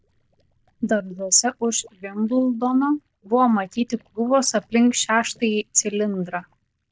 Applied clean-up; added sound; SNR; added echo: neural mask model DeepFilterNet 3.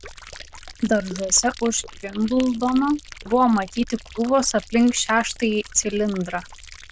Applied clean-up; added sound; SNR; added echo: neural diffusion model UNIVERSE++.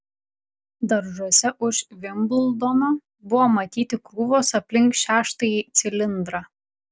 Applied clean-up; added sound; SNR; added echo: none; none; none; none.